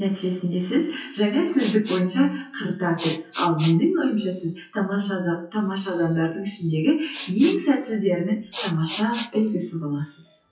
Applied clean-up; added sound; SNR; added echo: classical method WPE with log-MMSE.